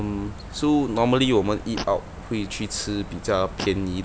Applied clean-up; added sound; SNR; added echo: none; Fart; 16 dB; none.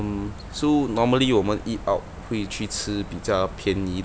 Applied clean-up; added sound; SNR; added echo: none; none; none; none.